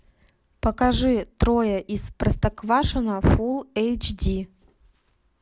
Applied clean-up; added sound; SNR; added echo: none; none; none; none.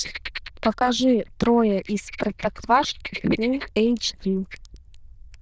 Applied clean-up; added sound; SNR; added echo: neural diffusion model UNIVERSE++.